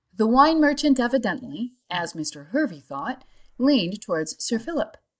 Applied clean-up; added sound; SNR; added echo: neural mask model Resemble Enhance denoiser.